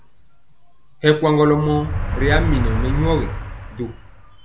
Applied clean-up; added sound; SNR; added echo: none; Motor vehicle (road); 3 dB; none.